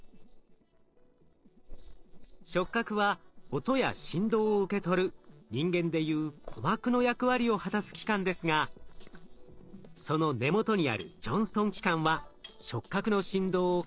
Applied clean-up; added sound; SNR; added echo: neural separator model SepFormer DNS4.